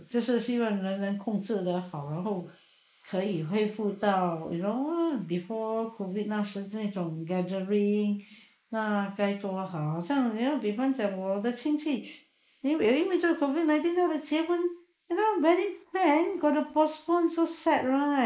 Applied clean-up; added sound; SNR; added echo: neural mask model Resemble Enhance denoiser.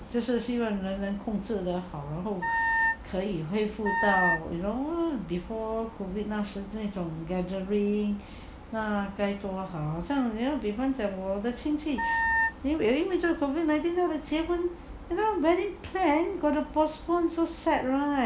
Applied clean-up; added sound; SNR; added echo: none; Wind instrument, woodwind instrument; 0 dB; none.